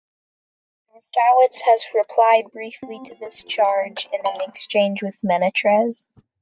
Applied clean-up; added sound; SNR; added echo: neural mask model DeepFilterNet 3.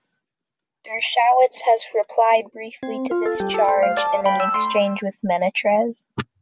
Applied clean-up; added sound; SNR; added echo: none; Ringtone; 2 dB; none.